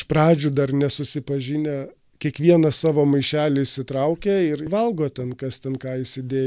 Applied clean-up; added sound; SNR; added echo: none; none; none; none.